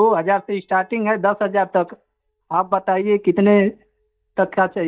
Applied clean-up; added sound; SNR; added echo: neural mask model DeepFilterNet 3.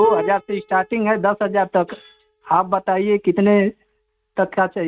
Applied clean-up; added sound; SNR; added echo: neural mask model RNNoise.